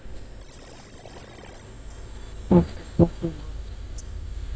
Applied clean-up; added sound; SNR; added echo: neural mask model DeepFilterNet 3.